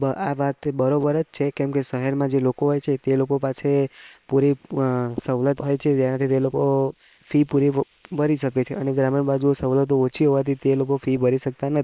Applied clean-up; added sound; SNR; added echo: neural separator model SepFormer WHAM!.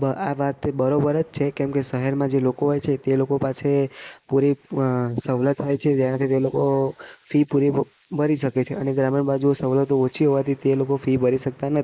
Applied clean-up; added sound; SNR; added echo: neural mask model Resemble Enhance denoiser.